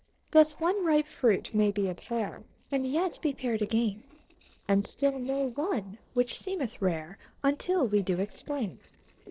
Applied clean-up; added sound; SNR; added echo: neural separator model SepFormer DNS4.